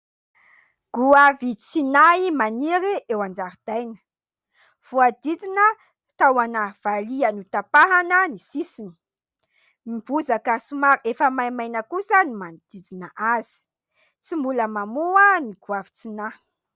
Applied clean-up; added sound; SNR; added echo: none; none; none; none.